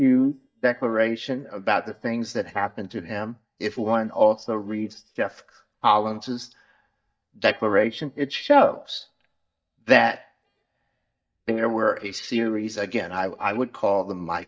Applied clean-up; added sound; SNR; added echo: neural mask model DeepFilterNet 3.